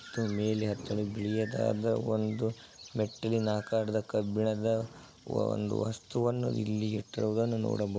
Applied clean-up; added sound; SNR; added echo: none; none; none; none.